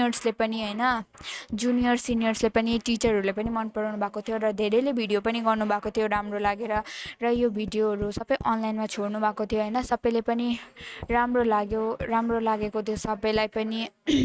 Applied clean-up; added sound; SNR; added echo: neural mask model RNNoise.